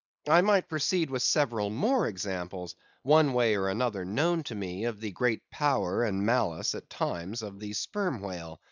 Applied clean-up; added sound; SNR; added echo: neural mask model Resemble Enhance denoiser.